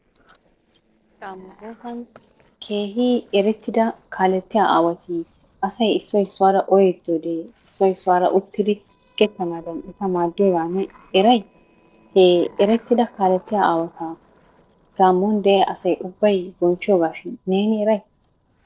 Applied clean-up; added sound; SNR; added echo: neural separator model SepFormer DNS4.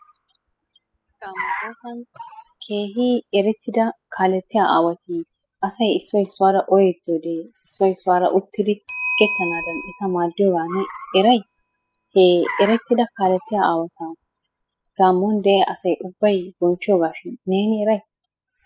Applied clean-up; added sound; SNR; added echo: classical method spectral subtraction.